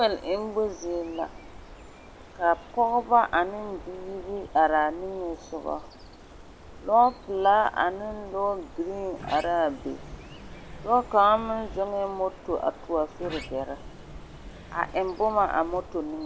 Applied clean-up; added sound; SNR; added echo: none; Sliding door + Bird; 16 dB; none.